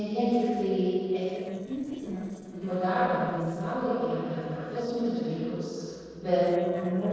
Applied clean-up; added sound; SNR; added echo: neural separator model SepFormer DNS4.